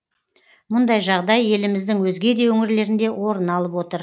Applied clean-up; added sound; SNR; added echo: none; none; none; none.